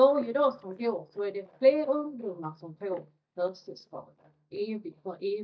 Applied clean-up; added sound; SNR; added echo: neural mask model DeepFilterNet 3.